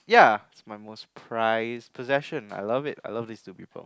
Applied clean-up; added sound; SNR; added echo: none; none; none; none.